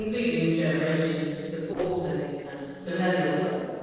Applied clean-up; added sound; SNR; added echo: neural separator model SepFormer DNS4.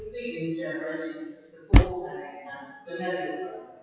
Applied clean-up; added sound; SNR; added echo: classical method WPE with log-MMSE.